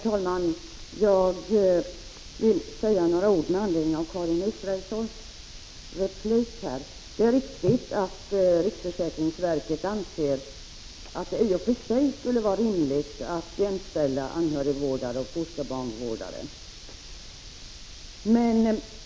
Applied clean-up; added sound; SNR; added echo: none; none; none; none.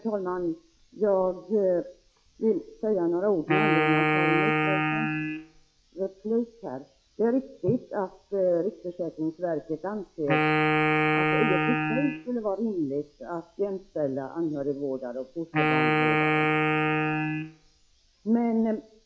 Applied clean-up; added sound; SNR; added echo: classical method log-MMSE.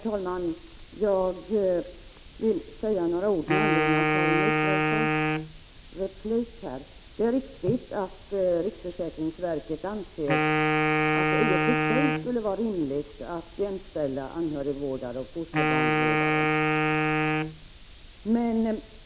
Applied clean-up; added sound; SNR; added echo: none; Wind instrument, woodwind instrument; -3 dB; none.